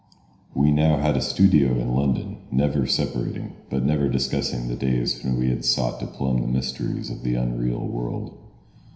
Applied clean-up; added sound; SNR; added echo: none; none; none; reverberation time 0.9 s.